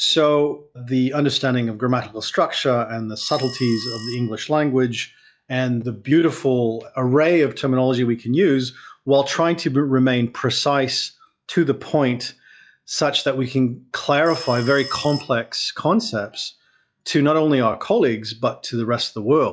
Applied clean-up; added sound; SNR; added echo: classical method log-MMSE.